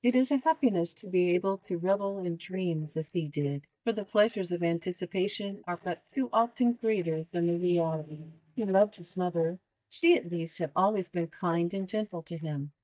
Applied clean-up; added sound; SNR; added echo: neural mask model DeepFilterNet 3.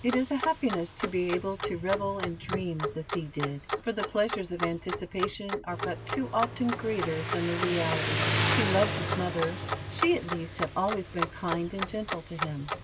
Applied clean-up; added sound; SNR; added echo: none; Motorcycle + Clock; 2 dB; none.